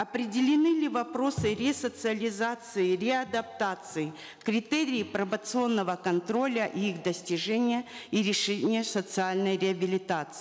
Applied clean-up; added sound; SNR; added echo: none; none; none; none.